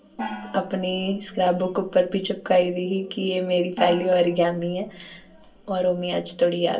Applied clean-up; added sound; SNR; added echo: none; Gong; 16 dB; reverberation time 0.2 s.